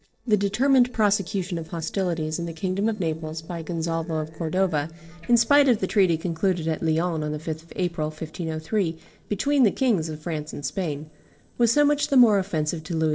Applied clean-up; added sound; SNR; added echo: neural separator model SepFormer DNS4.